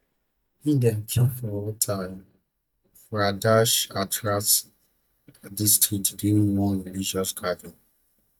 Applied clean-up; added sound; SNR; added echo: neural mask model DeepFilterNet 3.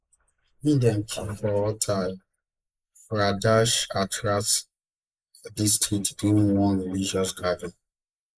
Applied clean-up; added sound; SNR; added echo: neural mask model Resemble Enhance denoiser.